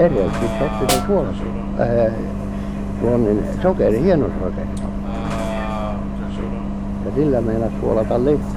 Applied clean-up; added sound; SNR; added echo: none; Snare drum + Bus; 2 dB; none.